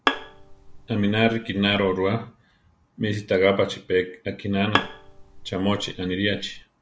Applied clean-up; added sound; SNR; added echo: none; Bowed string instrument; 7 dB; none.